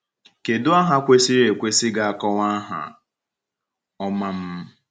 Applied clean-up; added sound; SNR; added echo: none; none; none; none.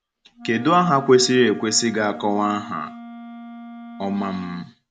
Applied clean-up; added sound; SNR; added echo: none; Wind instrument, woodwind instrument; 16 dB; none.